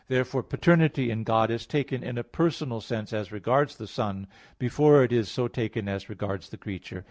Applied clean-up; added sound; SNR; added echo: none; none; none; none.